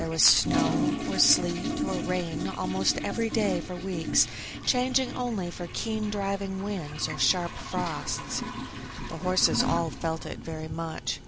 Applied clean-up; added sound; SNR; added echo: none; Toilet flush; 4 dB; none.